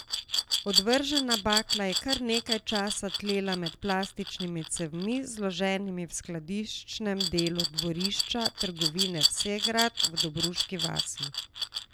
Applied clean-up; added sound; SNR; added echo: none; Glass; 1 dB; none.